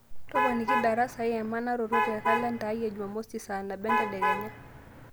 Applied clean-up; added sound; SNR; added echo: none; Alarm / Truck; -1 dB; none.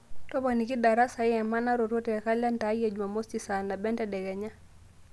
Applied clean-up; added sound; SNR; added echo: none; none; none; none.